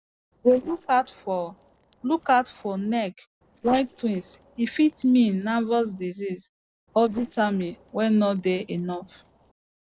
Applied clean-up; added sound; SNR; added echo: neural separator model SepFormer DNS4.